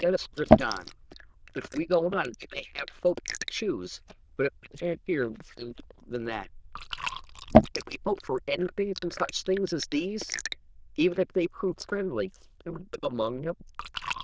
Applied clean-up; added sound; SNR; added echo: neural diffusion model UNIVERSE++.